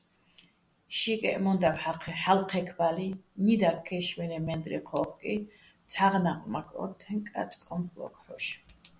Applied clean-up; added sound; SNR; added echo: none; none; none; none.